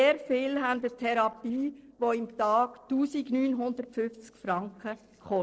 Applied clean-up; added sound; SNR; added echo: neural separator model SepFormer DNS4.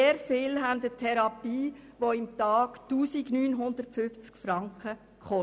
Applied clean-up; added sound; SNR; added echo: none; none; none; none.